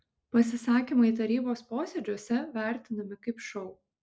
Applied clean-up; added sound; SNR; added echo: none; none; none; none.